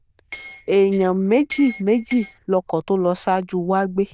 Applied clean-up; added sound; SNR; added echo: neural diffusion model UNIVERSE++.